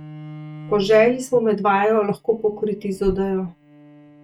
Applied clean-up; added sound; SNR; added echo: neural mask model RNNoise.